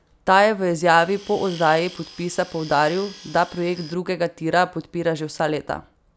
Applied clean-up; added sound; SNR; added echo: none; Tools; 19 dB; none.